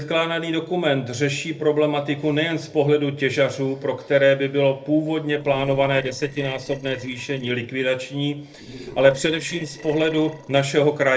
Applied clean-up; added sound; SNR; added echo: neural separator model SepFormer DNS4.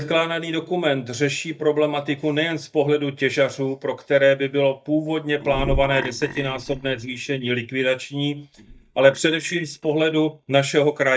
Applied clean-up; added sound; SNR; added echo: neural mask model DeepFilterNet 3.